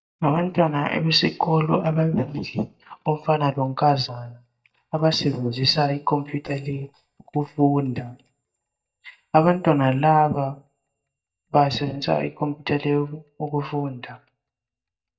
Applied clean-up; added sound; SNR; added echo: neural mask model DeepFilterNet 3.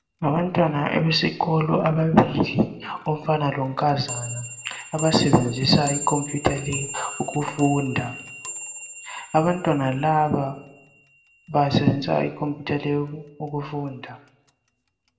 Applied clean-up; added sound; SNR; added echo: none; Clock; 15 dB; reverberation time 0.6 s.